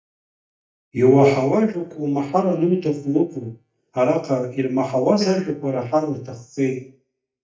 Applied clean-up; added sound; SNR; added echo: neural mask model DeepFilterNet 3.